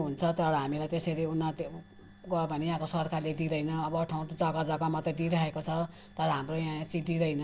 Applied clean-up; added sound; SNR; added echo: none; none; none; none.